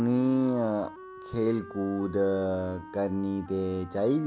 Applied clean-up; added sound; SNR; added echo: none; Wind instrument, woodwind instrument; 17 dB; none.